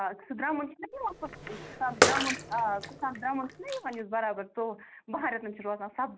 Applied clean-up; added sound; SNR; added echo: none; Bathtub (filling or washing) / Water / Splash, splatter; -2 dB; none.